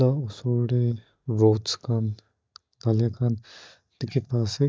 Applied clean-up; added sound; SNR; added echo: neural mask model DeepFilterNet 3.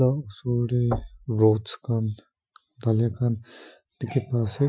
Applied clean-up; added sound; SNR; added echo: classical method Wiener filter.